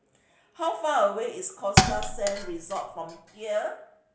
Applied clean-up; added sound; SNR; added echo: none; Thump, thud; -1 dB; none.